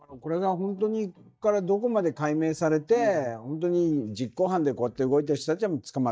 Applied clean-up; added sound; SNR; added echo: neural mask model DeepFilterNet 3.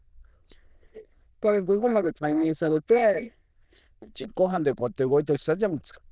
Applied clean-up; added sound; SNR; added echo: neural diffusion model UNIVERSE++.